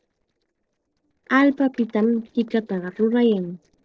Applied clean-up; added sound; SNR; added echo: neural separator model SepFormer DNS4.